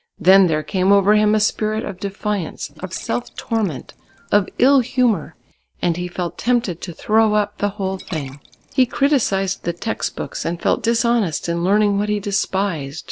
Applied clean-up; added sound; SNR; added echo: neural separator model SepFormer DNS4.